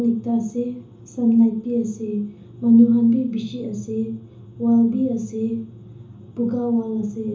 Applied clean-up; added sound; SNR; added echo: none; none; none; reverberation time 0.8 s.